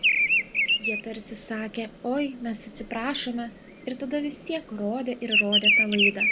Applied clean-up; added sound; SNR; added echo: none; Bird vocalization, bird call, bird song; -4 dB; none.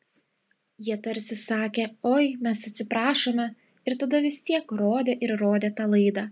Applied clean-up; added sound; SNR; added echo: none; none; none; none.